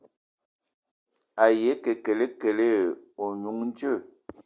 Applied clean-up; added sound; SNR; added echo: none; none; none; none.